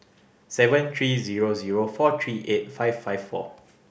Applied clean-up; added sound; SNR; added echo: none; none; none; none.